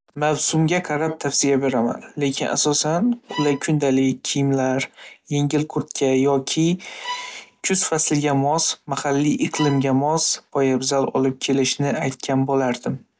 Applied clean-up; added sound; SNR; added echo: none; Bowed string instrument; 15 dB; none.